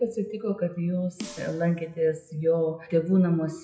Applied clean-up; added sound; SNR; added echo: classical method WPE with log-MMSE.